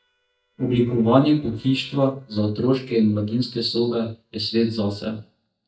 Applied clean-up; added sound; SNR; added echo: neural mask model DeepFilterNet 3.